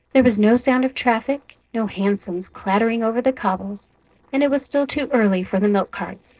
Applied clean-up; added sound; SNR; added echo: neural separator model SepFormer DNS4.